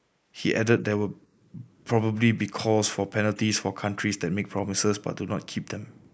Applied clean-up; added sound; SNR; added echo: neural mask model Resemble Enhance denoiser.